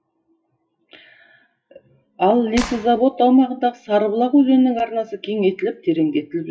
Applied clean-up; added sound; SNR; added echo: classical method WPE with log-MMSE.